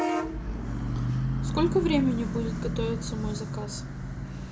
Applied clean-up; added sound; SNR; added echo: none; Bus / Vehicle horn, car horn, honking; -2 dB; none.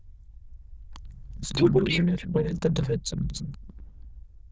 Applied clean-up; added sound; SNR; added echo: neural diffusion model UNIVERSE++.